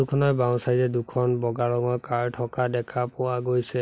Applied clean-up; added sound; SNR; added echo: none; none; none; none.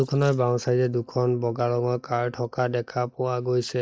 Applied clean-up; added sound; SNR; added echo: neural mask model DeepFilterNet 3.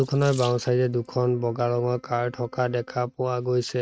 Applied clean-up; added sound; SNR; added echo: neural mask model RNNoise.